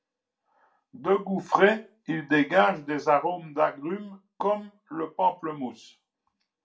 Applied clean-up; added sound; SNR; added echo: none; none; none; reverberation time 0.2 s.